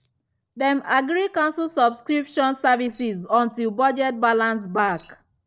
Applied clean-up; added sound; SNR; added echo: neural separator model SepFormer DNS4.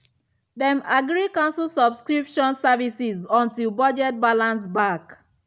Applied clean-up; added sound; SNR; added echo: none; none; none; none.